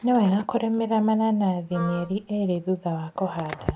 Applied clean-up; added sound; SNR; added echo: none; Wind instrument, woodwind instrument; 15 dB; none.